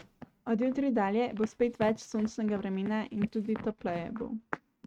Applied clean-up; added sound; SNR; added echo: neural mask model RNNoise.